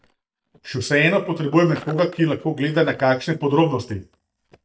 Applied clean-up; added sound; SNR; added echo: neural mask model DeepFilterNet 3.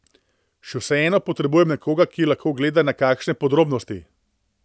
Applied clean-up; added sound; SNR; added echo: none; none; none; none.